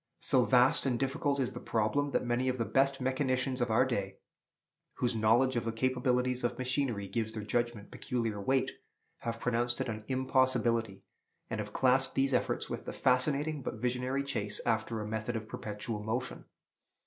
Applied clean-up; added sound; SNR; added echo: none; none; none; none.